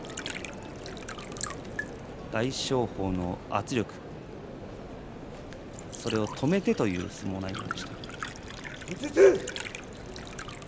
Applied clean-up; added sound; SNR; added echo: none; Liquid; 12 dB; none.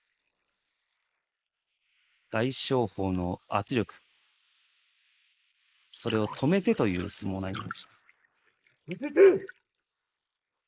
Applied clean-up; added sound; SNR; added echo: neural mask model Resemble Enhance denoiser.